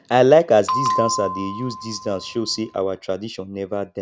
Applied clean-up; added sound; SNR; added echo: none; Bell; 6 dB; none.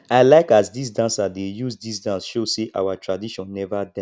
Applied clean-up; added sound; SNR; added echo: none; none; none; none.